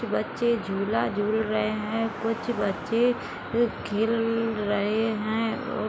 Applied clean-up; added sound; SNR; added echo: none; Car passing by; 19 dB; none.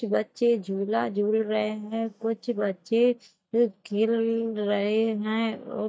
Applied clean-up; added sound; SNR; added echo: neural mask model DeepFilterNet 3.